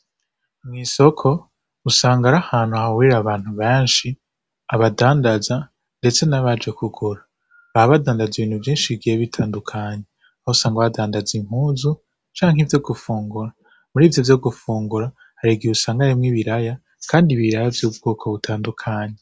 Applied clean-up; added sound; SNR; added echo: none; none; none; none.